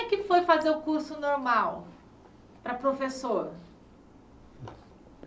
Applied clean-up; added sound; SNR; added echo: none; none; none; none.